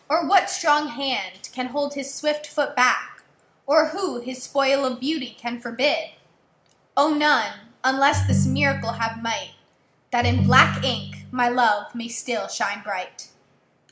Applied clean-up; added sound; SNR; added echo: none; Ringtone; 1 dB; none.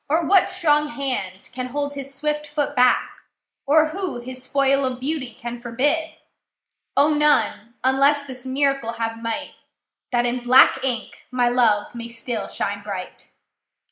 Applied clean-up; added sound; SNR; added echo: neural mask model Resemble Enhance denoiser.